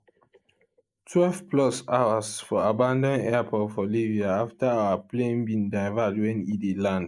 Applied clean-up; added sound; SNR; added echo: neural mask model Resemble Enhance denoiser.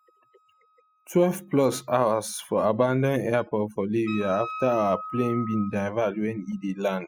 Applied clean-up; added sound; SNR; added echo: classical method spectral subtraction.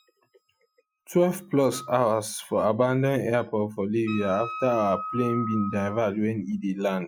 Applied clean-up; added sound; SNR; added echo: classical method Wiener filter.